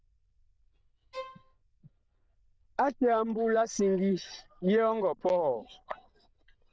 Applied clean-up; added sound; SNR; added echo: neural diffusion model UNIVERSE++.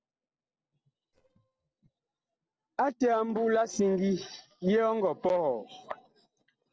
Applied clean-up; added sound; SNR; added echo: neural separator model SepFormer DNS4.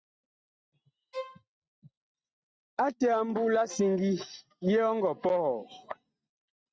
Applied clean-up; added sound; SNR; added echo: neural mask model RNNoise.